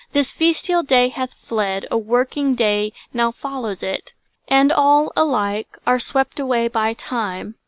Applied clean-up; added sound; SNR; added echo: none; none; none; none.